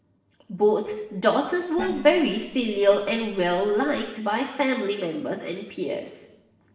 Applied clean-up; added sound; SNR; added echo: neural separator model SepFormer DNS4.